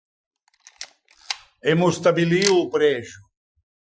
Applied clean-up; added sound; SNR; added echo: classical method Wiener filter.